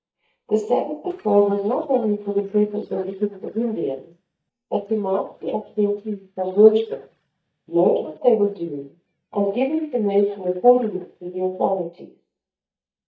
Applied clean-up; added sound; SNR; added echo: neural mask model DeepFilterNet 3.